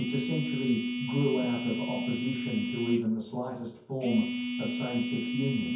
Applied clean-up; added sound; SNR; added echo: none; Telephone; 2 dB; reverberation time 0.6 s.